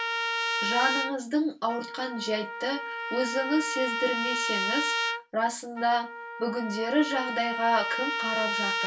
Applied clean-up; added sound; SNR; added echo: none; Trumpet; 2 dB; reverberation time 0.2 s.